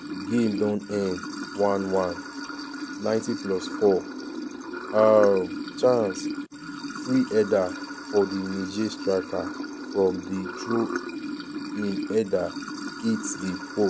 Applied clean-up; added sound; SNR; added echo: none; Sink (filling or washing) / Water; 8 dB; none.